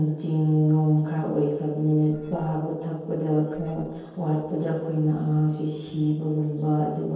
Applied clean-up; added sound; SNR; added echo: neural separator model SepFormer DNS4.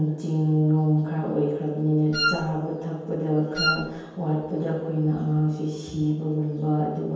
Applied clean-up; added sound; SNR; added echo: none; Wind instrument, woodwind instrument; 2 dB; reverberation time 1.2 s.